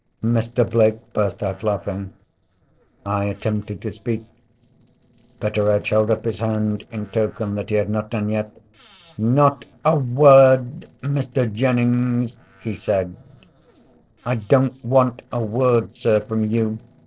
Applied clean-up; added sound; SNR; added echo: neural separator model SepFormer DNS4.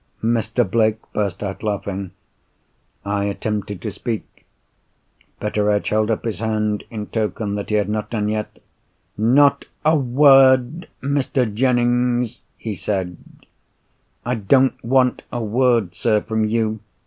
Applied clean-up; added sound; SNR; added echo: none; none; none; none.